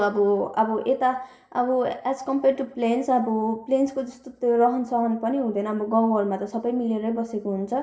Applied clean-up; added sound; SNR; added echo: none; none; none; reverberation time 0.6 s.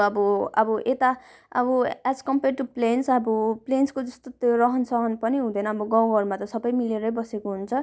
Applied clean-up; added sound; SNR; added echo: none; none; none; none.